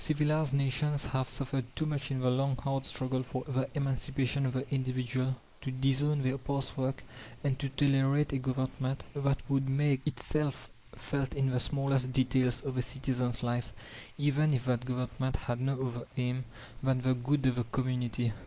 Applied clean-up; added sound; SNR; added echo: neural mask model Resemble Enhance denoiser.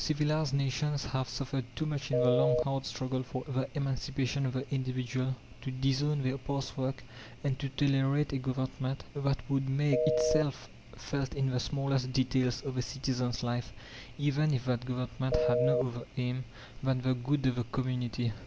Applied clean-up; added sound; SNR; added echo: none; Telephone; -1 dB; none.